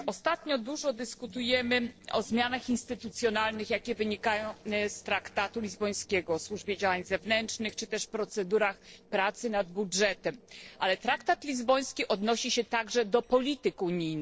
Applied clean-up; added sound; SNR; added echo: neural separator model SepFormer DNS4.